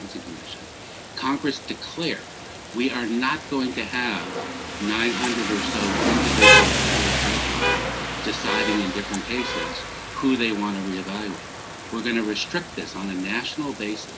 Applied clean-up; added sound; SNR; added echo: none; Rain; -2 dB; none.